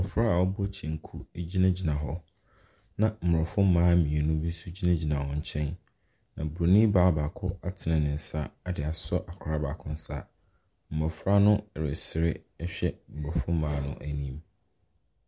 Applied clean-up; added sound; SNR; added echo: none; none; none; none.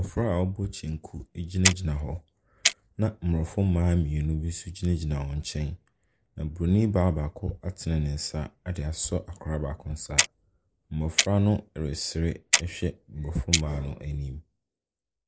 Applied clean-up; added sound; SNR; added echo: neural mask model Resemble Enhance denoiser.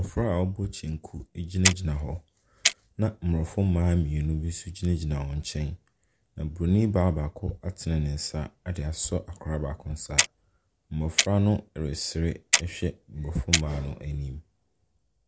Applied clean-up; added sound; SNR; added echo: none; Clock; 2 dB; none.